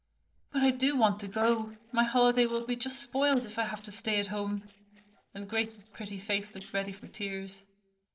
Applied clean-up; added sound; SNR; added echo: neural separator model SepFormer DNS4.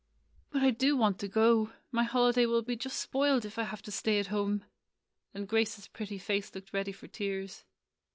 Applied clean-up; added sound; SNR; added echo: none; none; none; none.